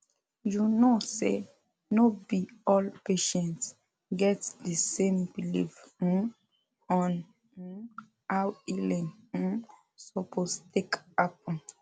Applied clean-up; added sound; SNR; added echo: none; none; none; none.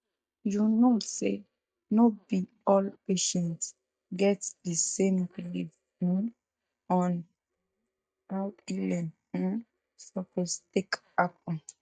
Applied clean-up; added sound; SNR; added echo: neural mask model DeepFilterNet 3.